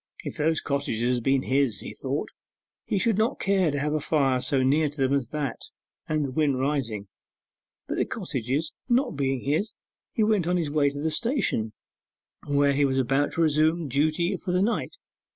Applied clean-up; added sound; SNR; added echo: none; none; none; none.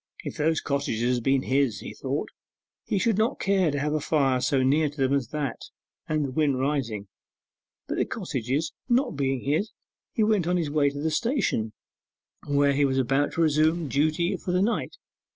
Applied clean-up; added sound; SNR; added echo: neural separator model SepFormer DNS4.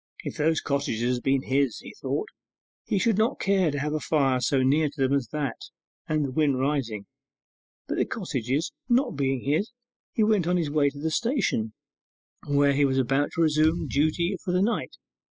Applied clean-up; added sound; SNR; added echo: classical method spectral subtraction.